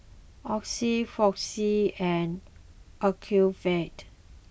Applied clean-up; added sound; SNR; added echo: none; none; none; none.